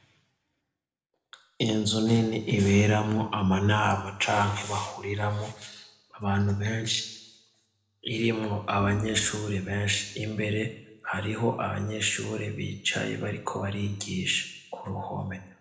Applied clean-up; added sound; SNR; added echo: neural separator model SepFormer DNS4.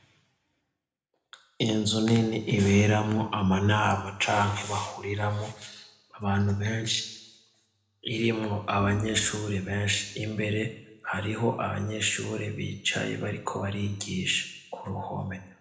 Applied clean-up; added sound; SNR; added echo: none; Organ; 16 dB; reverberation time 0.9 s.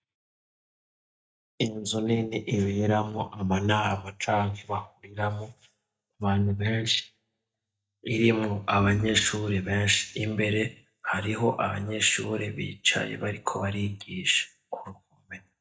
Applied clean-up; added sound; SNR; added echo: neural mask model DeepFilterNet 3.